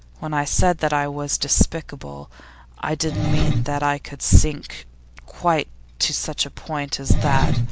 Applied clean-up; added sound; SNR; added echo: none; Engine; 5 dB; none.